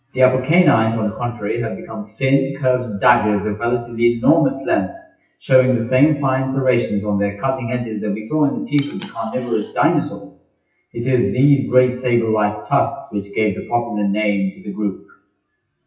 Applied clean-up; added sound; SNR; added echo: classical method WPE with log-MMSE.